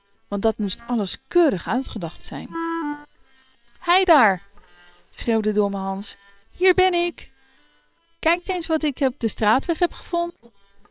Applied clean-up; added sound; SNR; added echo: neural separator model SepFormer WHAM!.